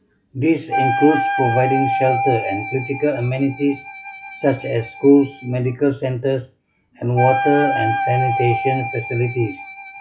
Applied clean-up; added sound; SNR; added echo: classical method log-MMSE.